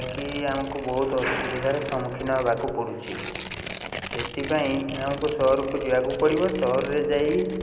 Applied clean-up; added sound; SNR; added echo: none; Tearing; 10 dB; none.